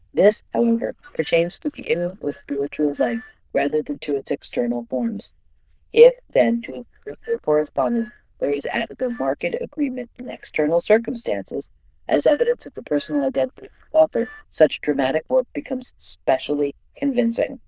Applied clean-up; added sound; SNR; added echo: neural diffusion model UNIVERSE++.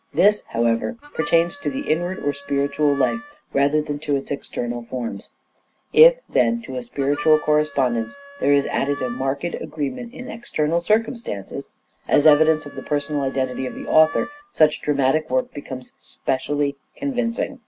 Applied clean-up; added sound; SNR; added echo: none; Harmonica; 17 dB; none.